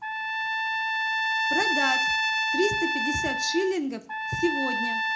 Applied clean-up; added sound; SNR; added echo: none; Trumpet; -4 dB; reverberation time 0.3 s.